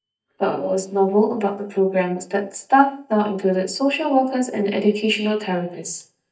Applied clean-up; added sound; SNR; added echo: neural mask model DeepFilterNet 3.